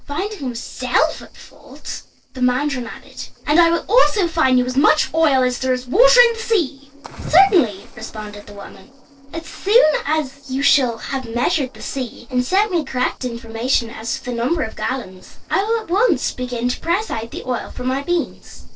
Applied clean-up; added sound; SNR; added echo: neural separator model SepFormer DNS4.